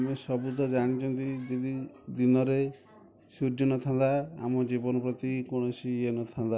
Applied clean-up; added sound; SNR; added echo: none; none; none; none.